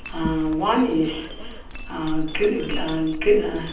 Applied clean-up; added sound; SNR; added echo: none; Chink, clink; 6 dB; reverberation time 0.6 s.